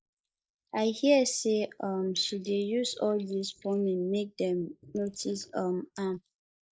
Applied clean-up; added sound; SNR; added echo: neural mask model Resemble Enhance denoiser.